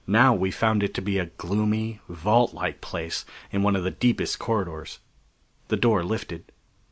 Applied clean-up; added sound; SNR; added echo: none; none; none; none.